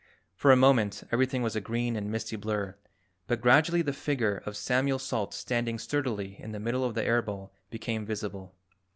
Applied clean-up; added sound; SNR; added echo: none; none; none; none.